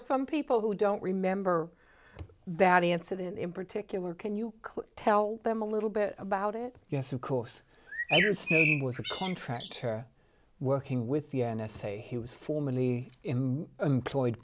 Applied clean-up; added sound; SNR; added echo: none; Bird; 1 dB; none.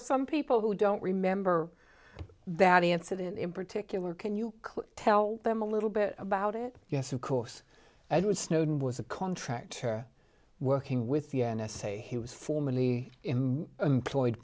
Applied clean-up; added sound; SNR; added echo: none; none; none; none.